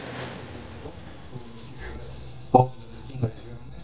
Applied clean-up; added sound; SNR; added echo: neural mask model DeepFilterNet 3.